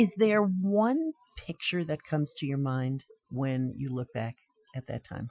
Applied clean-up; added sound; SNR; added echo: classical method Wiener filter.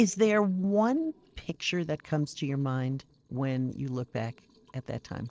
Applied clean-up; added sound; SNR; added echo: neural separator model SepFormer DNS4.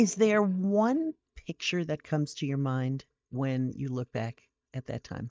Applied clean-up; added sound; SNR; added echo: neural mask model DeepFilterNet 3.